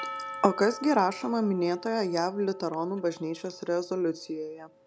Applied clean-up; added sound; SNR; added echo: none; Percussion; 15 dB; none.